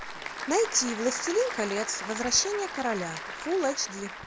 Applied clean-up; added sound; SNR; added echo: none; Applause / Crowd; 8 dB; none.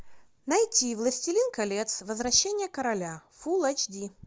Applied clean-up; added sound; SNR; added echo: none; none; none; none.